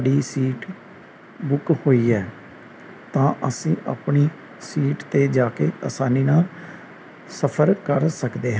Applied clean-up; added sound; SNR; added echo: none; none; none; none.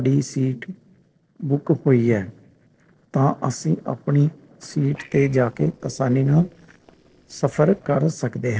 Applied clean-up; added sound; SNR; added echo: neural separator model SepFormer DNS4.